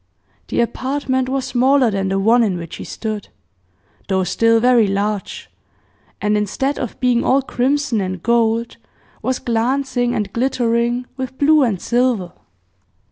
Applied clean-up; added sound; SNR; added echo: none; none; none; none.